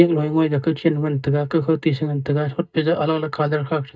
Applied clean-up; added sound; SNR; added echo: neural mask model DeepFilterNet 3.